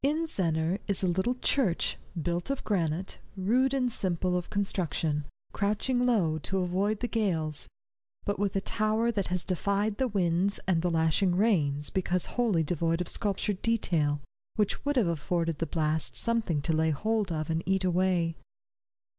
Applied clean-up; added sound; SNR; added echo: none; none; none; none.